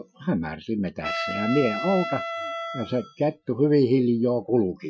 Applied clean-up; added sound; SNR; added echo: classical method Wiener filter.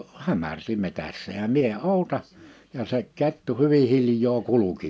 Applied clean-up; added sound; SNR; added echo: none; none; none; none.